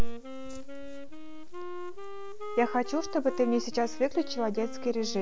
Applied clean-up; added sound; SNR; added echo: none; Wind instrument, woodwind instrument; 13 dB; none.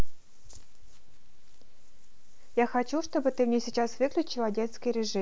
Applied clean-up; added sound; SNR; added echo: none; none; none; none.